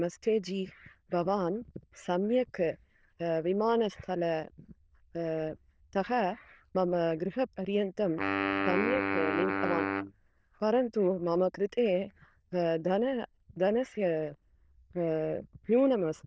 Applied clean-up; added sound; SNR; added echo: neural diffusion model UNIVERSE++.